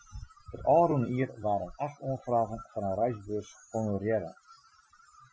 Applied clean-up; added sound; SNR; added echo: classical method Wiener filter.